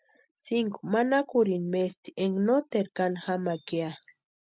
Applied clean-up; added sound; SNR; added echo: none; none; none; none.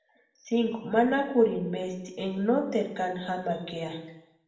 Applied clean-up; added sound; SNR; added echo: none; none; none; reverberation time 0.8 s.